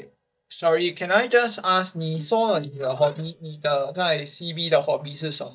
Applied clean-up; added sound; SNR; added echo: neural mask model DeepFilterNet 3.